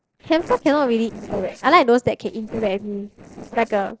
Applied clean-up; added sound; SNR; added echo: neural separator model SepFormer DNS4.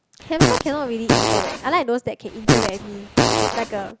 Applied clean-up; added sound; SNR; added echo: none; Fart; -5 dB; none.